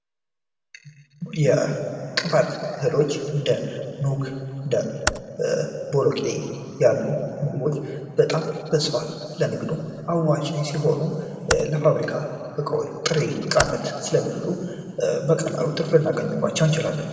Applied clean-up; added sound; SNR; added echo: none; Computer keyboard; 9 dB; reverberation time 2.4 s.